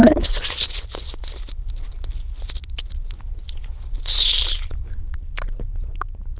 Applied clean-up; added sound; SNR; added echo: neural diffusion model UNIVERSE++.